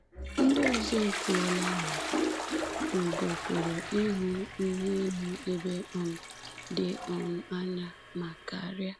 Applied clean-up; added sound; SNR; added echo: none; Toilet flush; 4 dB; none.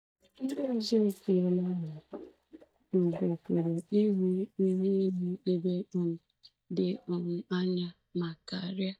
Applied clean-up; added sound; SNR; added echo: neural mask model DeepFilterNet 3.